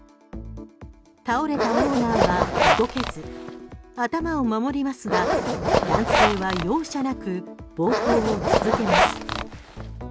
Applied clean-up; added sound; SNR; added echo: none; Zipper (clothing); -4 dB; none.